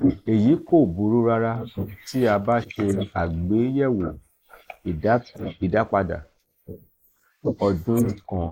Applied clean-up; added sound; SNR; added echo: neural mask model Resemble Enhance denoiser.